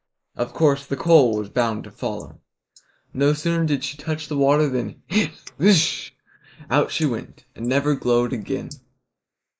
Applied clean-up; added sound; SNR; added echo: neural mask model Resemble Enhance denoiser.